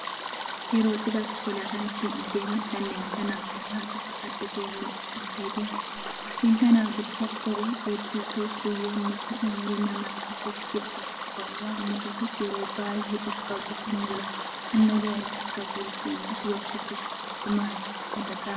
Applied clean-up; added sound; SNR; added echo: none; Stream; 2 dB; reverberation time 0.9 s.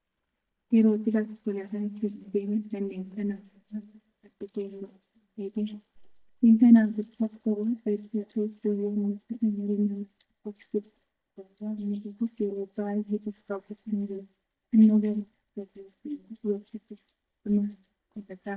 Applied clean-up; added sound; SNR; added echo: neural mask model DeepFilterNet 3.